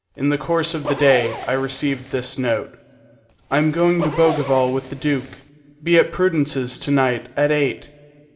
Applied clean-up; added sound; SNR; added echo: none; Zipper (clothing); 11 dB; reverberation time 2.2 s.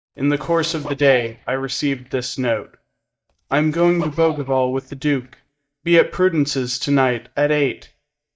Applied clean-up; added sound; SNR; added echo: neural mask model DeepFilterNet 3.